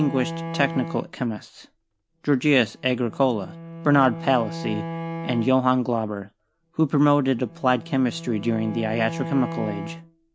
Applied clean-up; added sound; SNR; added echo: none; Bowed string instrument; 11 dB; none.